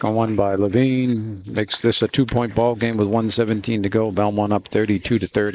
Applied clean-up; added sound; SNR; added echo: neural mask model Resemble Enhance denoiser.